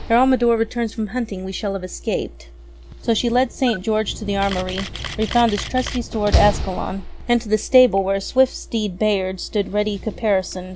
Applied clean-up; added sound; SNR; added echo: none; Camera + Slam; 10 dB; none.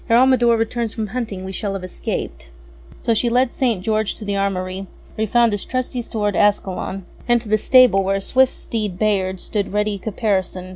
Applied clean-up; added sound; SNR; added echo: none; none; none; none.